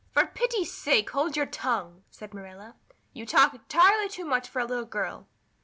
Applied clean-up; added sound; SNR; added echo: none; none; none; none.